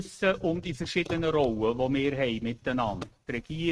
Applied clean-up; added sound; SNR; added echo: neural mask model RNNoise.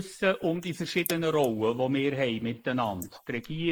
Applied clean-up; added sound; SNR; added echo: neural mask model Resemble Enhance denoiser.